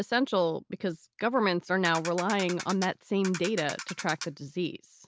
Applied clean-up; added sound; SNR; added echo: none; Ratchet, pawl; 11 dB; none.